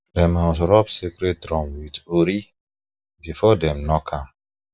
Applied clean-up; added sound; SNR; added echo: none; none; none; none.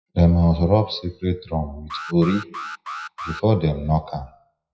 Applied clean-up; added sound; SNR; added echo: classical method WPE with log-MMSE.